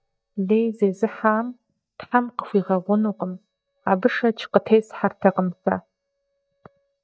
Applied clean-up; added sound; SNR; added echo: neural mask model DeepFilterNet 3.